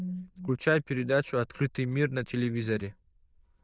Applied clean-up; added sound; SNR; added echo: neural diffusion model UNIVERSE++.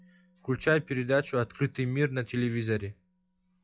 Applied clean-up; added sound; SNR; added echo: classical method log-MMSE.